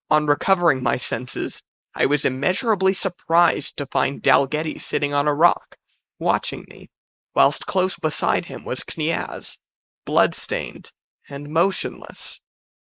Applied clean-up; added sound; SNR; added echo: neural mask model Resemble Enhance denoiser.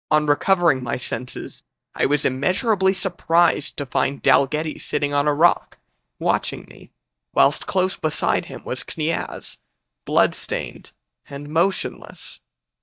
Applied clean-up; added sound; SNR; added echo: neural mask model DeepFilterNet 3.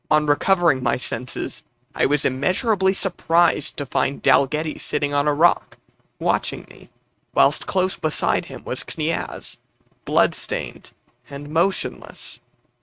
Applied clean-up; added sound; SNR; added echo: neural mask model RNNoise.